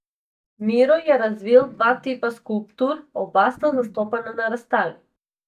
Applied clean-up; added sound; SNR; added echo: neural mask model DeepFilterNet 3.